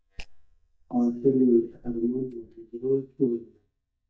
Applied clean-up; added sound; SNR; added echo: neural mask model DeepFilterNet 3.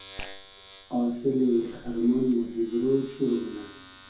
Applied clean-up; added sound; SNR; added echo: none; Domestic sounds, home sounds; 17 dB; reverberation time 0.6 s.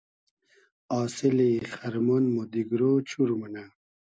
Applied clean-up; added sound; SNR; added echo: none; none; none; none.